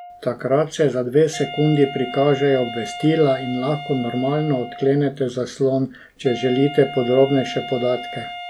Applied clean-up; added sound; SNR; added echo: none; Wind instrument, woodwind instrument; 13 dB; none.